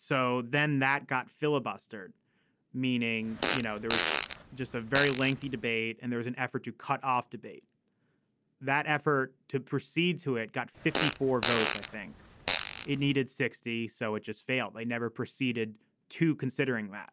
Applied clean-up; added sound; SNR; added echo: none; Fart; 1 dB; none.